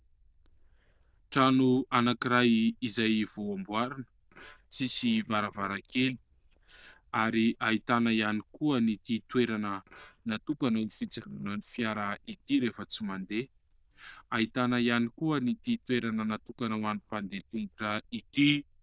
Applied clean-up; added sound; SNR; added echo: neural diffusion model UNIVERSE++.